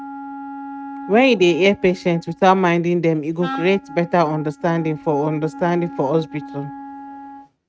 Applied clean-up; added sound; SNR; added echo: neural mask model RNNoise.